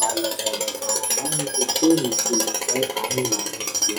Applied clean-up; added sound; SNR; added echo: classical method log-MMSE.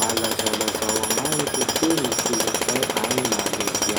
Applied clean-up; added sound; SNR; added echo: none; Tools; -5 dB; none.